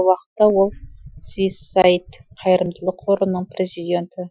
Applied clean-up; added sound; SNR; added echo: classical method Wiener filter.